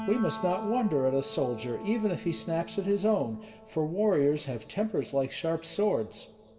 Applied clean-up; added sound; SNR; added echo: none; Piano; 15 dB; reverberation time 1.0 s.